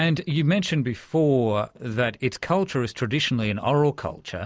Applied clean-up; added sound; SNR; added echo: none; none; none; none.